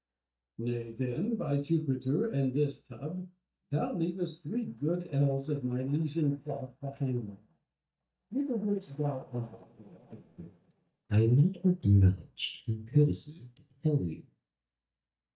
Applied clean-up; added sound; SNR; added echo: neural mask model DeepFilterNet 3.